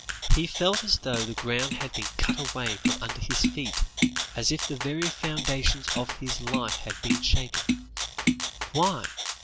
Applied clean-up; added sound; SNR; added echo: none; Rattle (instrument) + Tap; 2 dB; none.